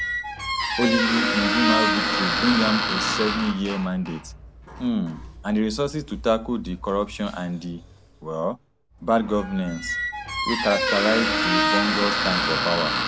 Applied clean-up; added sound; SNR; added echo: none; Squeak; 0 dB; none.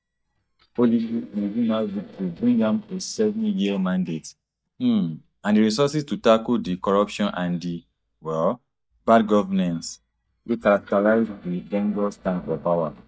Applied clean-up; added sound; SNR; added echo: neural mask model DeepFilterNet 3.